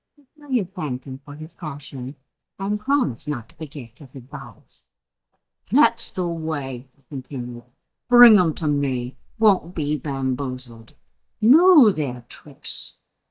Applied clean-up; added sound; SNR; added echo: neural mask model DeepFilterNet 3.